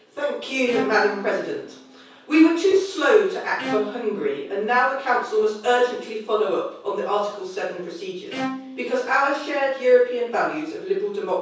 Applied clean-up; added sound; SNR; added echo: none; Bowed string instrument; 14 dB; reverberation time 0.6 s.